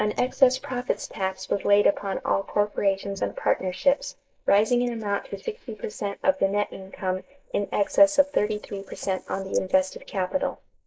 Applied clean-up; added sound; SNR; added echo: neural mask model Resemble Enhance denoiser.